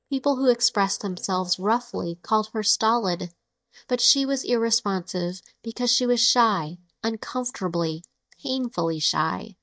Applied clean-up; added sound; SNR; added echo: neural mask model DeepFilterNet 3.